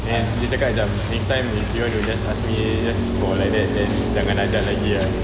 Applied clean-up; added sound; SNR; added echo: none; Frying (food); 15 dB; none.